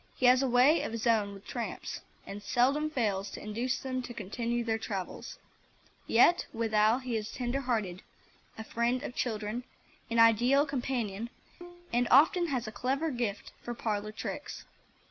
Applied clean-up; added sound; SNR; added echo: none; Bowed string instrument; 19 dB; none.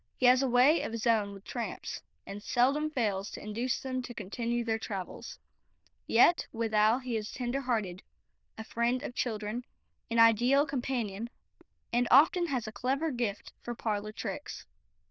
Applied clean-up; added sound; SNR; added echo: neural diffusion model UNIVERSE++.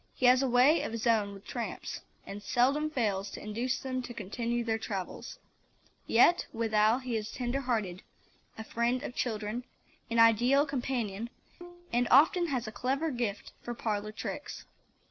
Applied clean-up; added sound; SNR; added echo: neural separator model SepFormer DNS4.